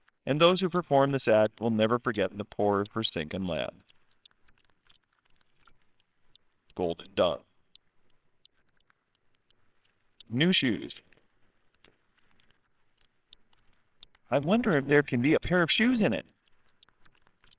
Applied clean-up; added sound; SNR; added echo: neural separator model SepFormer WHAMR!.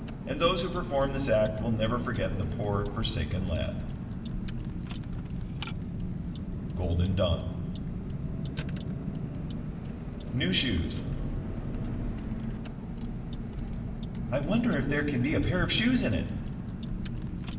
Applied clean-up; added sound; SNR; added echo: none; Car; 2 dB; reverberation time 1.1 s.